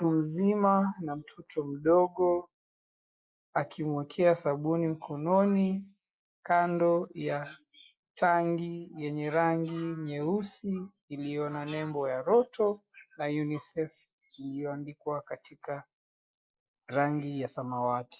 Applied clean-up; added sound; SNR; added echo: neural mask model Resemble Enhance denoiser.